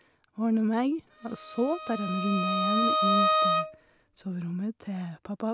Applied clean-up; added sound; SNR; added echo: none; Bowed string instrument; -2 dB; none.